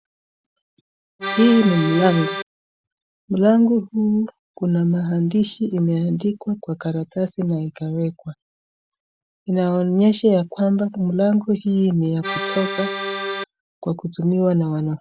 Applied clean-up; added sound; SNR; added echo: none; Accordion; 4 dB; none.